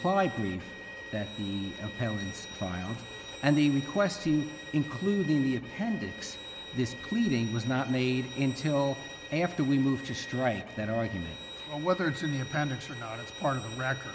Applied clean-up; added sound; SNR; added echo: none; Bowed string instrument; 12 dB; none.